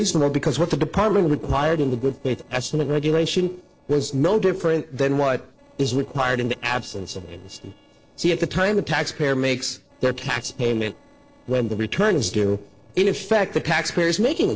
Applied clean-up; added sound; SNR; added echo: neural separator model SepFormer DNS4.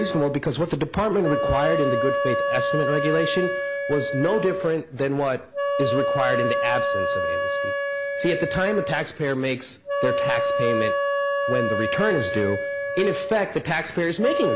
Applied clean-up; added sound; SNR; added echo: none; Wind instrument, woodwind instrument; 1 dB; none.